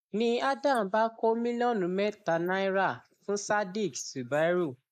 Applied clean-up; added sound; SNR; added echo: neural mask model Resemble Enhance denoiser.